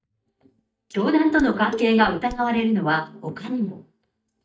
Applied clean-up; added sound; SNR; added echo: neural mask model DeepFilterNet 3.